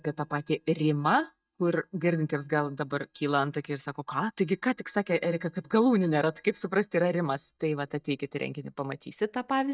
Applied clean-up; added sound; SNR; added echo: neural mask model DeepFilterNet 3.